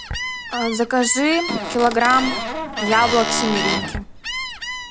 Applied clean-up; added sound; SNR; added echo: none; Gull, seagull + Squeak / Cupboard open or close; 5 dB; none.